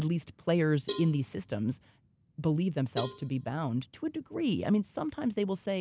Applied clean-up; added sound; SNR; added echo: none; Cowbell; 15 dB; none.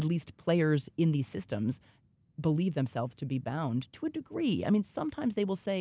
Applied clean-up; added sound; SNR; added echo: none; none; none; none.